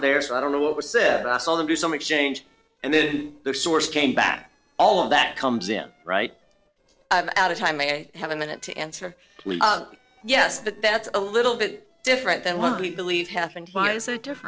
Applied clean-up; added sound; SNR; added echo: neural separator model SepFormer DNS4.